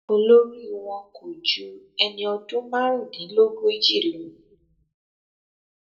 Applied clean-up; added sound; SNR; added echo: none; none; none; reverberation time 0.2 s.